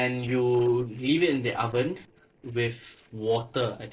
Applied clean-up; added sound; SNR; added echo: neural separator model SepFormer DNS4.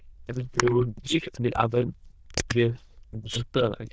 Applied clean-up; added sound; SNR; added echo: neural diffusion model UNIVERSE++.